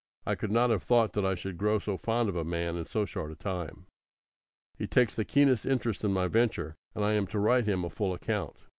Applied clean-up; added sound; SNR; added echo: none; none; none; none.